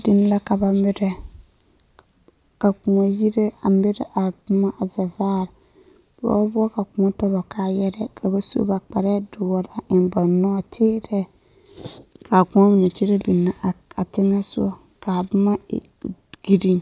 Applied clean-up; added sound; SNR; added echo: none; none; none; none.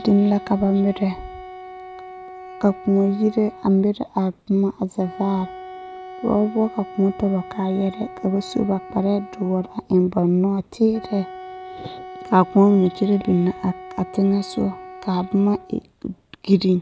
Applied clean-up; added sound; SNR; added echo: none; Wind instrument, woodwind instrument; 17 dB; none.